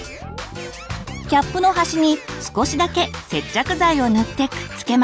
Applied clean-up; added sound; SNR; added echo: none; none; none; none.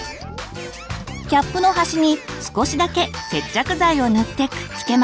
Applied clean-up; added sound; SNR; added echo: none; Alarm; 18 dB; none.